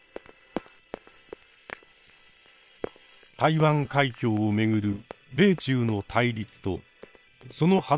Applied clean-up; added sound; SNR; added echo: neural separator model SepFormer WHAM!.